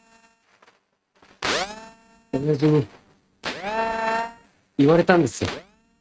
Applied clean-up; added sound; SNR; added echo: neural mask model RNNoise.